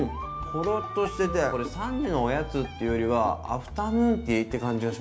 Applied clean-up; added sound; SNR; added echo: none; none; none; none.